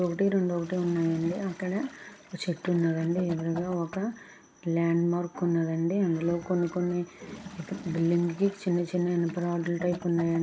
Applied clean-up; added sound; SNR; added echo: none; Toilet flush / Gurgling; 17 dB; none.